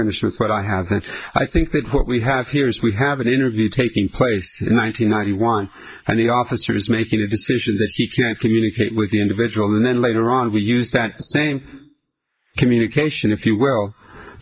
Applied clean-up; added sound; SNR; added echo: neural mask model Resemble Enhance denoiser.